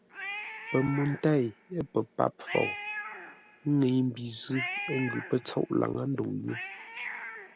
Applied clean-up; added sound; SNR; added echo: none; Cat; 10 dB; none.